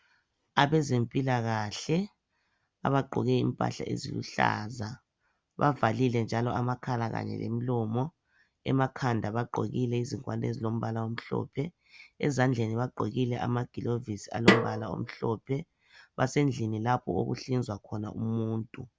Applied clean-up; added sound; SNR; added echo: none; Snare drum; -2 dB; none.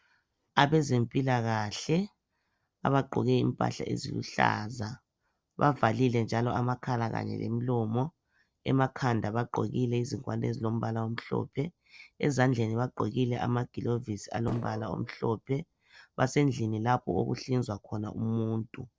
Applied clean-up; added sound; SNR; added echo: neural separator model SepFormer DNS4.